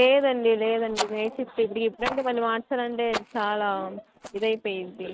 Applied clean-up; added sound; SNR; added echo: neural mask model RNNoise.